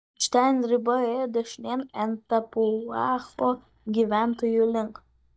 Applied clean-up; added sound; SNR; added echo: neural mask model DeepFilterNet 3.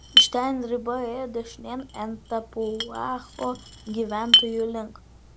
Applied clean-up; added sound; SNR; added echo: none; Chink, clink; -3 dB; none.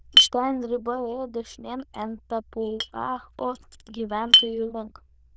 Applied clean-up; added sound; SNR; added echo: neural diffusion model UNIVERSE++.